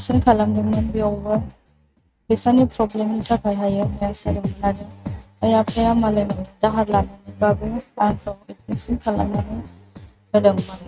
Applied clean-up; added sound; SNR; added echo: neural mask model RNNoise.